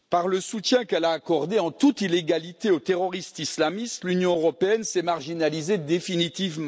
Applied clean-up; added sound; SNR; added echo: none; none; none; none.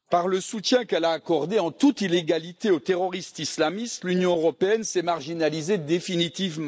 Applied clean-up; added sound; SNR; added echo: neural mask model Resemble Enhance denoiser.